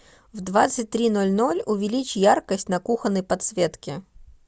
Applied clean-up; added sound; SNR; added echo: none; none; none; none.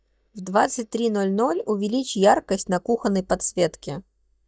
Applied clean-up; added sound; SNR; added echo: neural mask model DeepFilterNet 3.